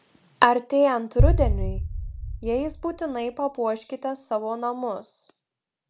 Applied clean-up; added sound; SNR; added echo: none; Boom; -1 dB; none.